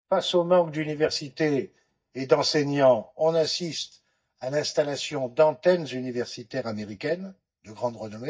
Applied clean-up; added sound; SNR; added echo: neural mask model DeepFilterNet 3.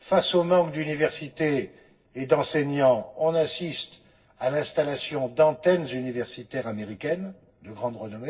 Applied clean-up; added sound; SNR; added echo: neural separator model SepFormer DNS4.